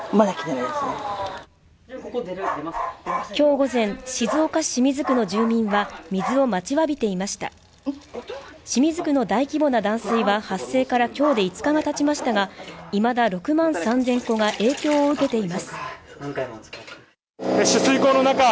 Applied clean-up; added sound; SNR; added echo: none; none; none; none.